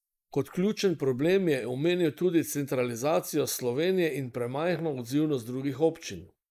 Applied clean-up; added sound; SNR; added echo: neural mask model Resemble Enhance denoiser.